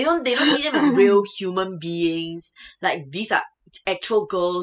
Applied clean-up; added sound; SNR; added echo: classical method spectral subtraction.